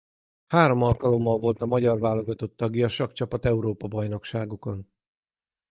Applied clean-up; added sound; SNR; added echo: neural mask model DeepFilterNet 3.